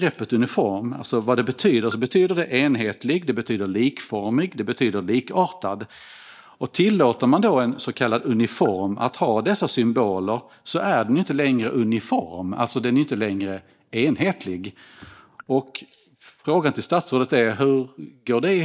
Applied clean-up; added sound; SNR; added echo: neural mask model DeepFilterNet 3.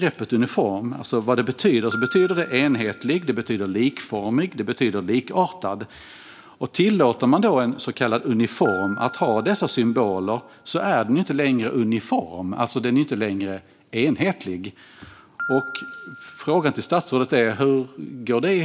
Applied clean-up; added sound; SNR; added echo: none; Piano; 18 dB; none.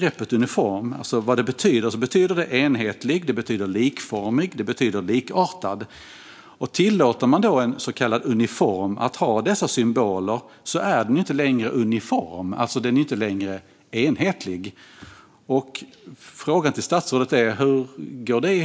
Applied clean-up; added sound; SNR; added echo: none; none; none; none.